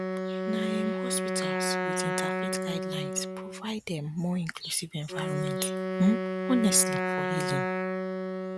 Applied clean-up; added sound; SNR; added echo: none; Wind instrument, woodwind instrument; 0 dB; none.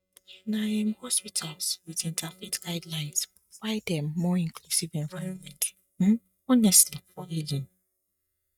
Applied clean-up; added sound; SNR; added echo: neural mask model DeepFilterNet 3.